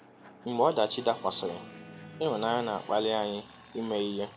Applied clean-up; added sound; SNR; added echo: none; Fixed-wing aircraft, airplane + Wind instrument, woodwind instrument; 18 dB; none.